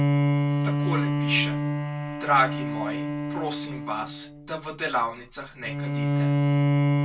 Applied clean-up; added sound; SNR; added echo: none; Bowed string instrument; -5 dB; reverberation time 0.2 s.